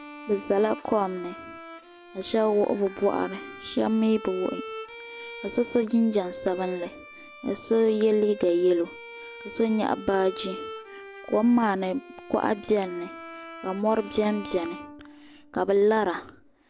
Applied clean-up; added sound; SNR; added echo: none; Bowed string instrument; 15 dB; none.